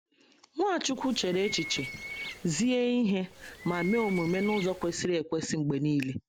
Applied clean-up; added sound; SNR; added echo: none; Bird; 12 dB; none.